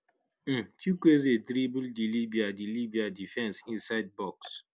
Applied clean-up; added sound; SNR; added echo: none; none; none; none.